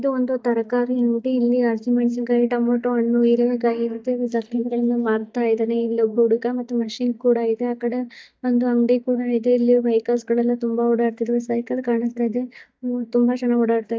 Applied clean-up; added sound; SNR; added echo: neural mask model DeepFilterNet 3.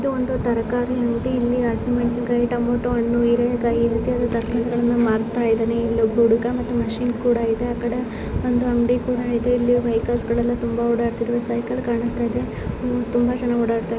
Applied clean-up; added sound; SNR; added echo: none; none; none; none.